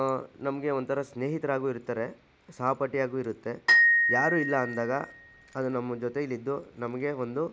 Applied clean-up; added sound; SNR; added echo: none; Glockenspiel; -3 dB; none.